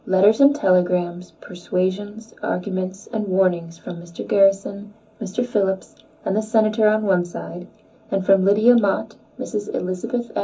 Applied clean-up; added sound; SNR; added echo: none; none; none; reverberation time 0.3 s.